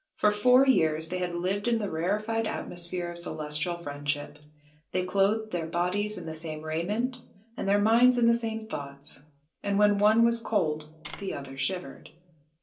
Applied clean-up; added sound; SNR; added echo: none; Tap; 16 dB; reverberation time 0.3 s.